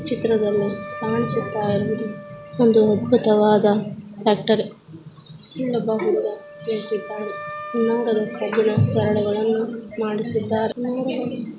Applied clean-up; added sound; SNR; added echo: none; Wind instrument, woodwind instrument; 17 dB; none.